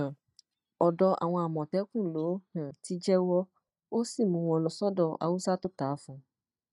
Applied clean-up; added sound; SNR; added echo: neural mask model DeepFilterNet 3.